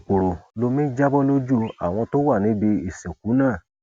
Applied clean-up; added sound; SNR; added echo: none; none; none; none.